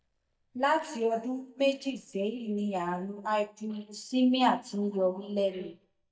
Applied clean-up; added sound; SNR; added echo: neural mask model DeepFilterNet 3.